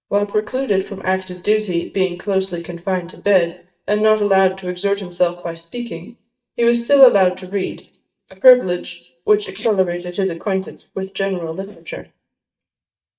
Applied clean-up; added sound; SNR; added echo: neural mask model DeepFilterNet 3.